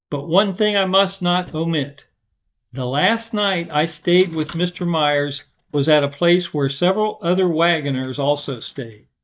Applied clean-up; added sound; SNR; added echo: neural mask model DeepFilterNet 3.